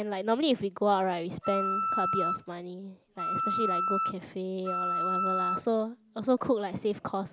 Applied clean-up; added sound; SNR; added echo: none; Wind instrument, woodwind instrument; 0 dB; none.